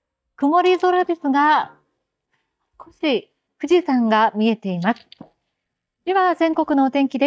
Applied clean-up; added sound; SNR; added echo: neural mask model DeepFilterNet 3.